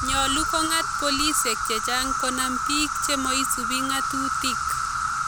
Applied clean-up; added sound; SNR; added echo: none; Insect; -1 dB; none.